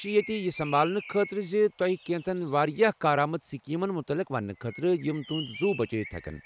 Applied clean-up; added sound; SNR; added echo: none; Bird; 18 dB; none.